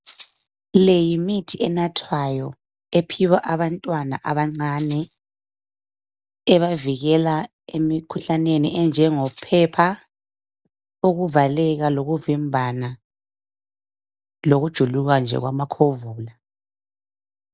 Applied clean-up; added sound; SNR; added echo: none; Rattle (instrument); 18 dB; none.